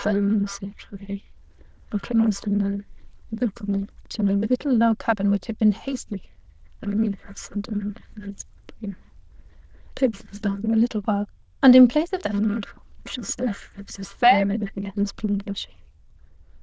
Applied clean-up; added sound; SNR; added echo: neural diffusion model UNIVERSE++.